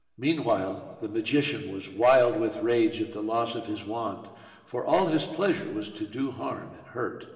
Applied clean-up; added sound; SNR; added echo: none; none; none; reverberation time 1.7 s.